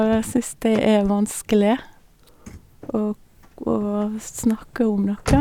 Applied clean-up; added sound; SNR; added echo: none; Slam / Car; 12 dB; none.